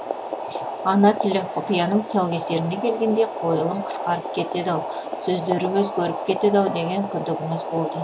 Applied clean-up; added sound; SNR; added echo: none; Boiling; 6 dB; none.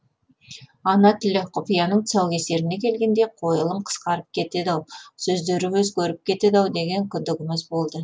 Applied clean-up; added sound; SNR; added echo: none; none; none; none.